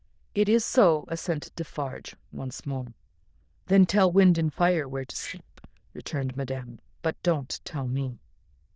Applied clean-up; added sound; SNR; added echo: neural diffusion model UNIVERSE++.